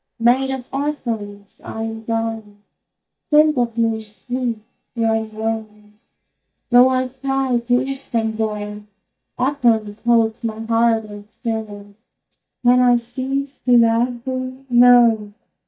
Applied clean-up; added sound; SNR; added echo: neural mask model DeepFilterNet 3.